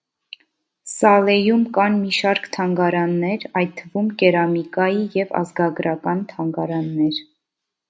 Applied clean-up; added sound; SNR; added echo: none; none; none; none.